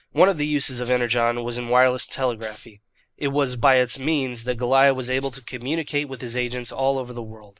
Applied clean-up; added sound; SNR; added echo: neural mask model Resemble Enhance denoiser.